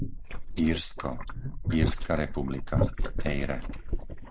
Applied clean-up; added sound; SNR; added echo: neural mask model Resemble Enhance denoiser.